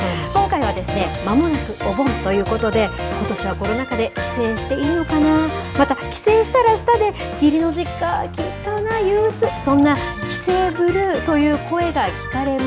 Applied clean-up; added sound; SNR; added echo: none; none; none; none.